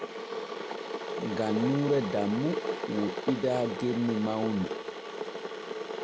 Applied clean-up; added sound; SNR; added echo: none; Boiling / Water; 4 dB; none.